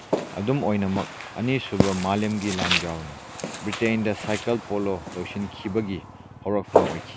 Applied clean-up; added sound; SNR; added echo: none; Walk, footsteps; 3 dB; none.